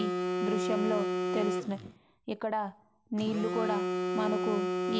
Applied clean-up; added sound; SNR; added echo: none; Telephone; -1 dB; none.